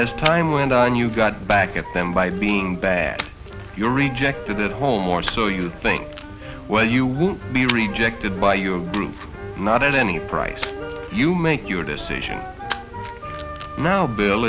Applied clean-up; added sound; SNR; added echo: none; Splash, splatter; 17 dB; none.